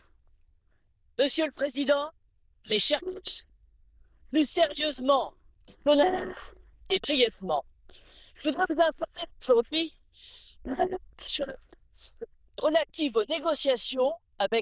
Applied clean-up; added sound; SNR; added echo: neural diffusion model UNIVERSE++.